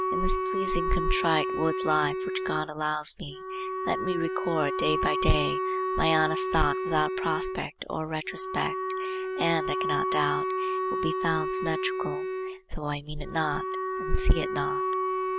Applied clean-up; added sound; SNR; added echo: none; Wind instrument, woodwind instrument; 1 dB; none.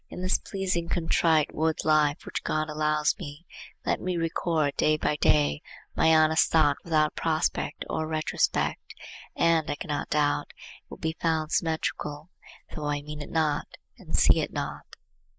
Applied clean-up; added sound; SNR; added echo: neural mask model Resemble Enhance denoiser.